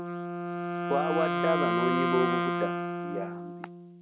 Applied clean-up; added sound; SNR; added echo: none; Wind instrument, woodwind instrument; -2 dB; none.